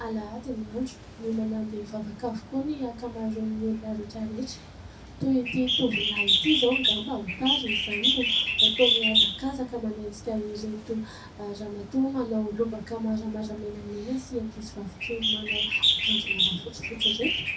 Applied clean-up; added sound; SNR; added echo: none; Bird; -1 dB; reverberation time 0.3 s.